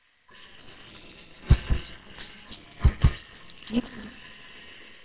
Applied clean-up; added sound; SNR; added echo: neural separator model SepFormer WHAMR!.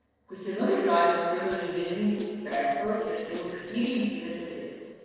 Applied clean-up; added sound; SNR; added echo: neural separator model SepFormer DNS4.